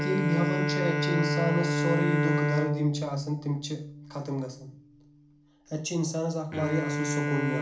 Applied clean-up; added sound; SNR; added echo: none; Bowed string instrument; -1 dB; reverberation time 0.4 s.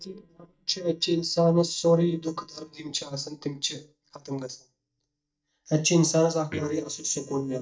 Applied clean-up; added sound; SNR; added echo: neural mask model DeepFilterNet 3.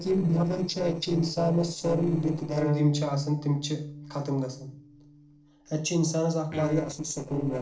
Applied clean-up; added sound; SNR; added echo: neural separator model SepFormer DNS4.